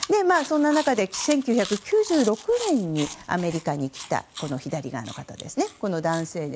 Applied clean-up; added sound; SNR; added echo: none; Chewing, mastication; 15 dB; none.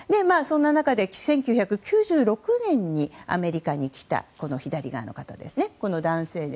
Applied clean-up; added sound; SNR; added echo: none; none; none; none.